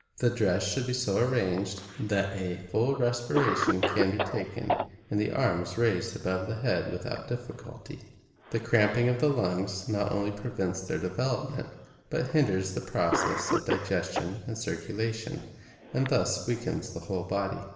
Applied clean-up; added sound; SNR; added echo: none; Cough; 8 dB; reverberation time 1.1 s.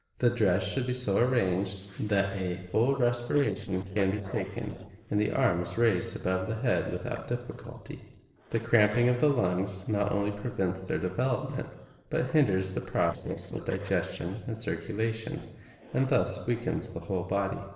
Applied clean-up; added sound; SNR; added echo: neural separator model SepFormer DNS4.